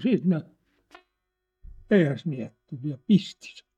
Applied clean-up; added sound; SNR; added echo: neural mask model DeepFilterNet 3.